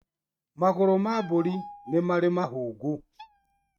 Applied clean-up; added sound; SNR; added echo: neural mask model RNNoise.